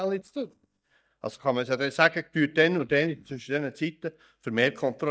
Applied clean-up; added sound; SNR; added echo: neural mask model DeepFilterNet 3.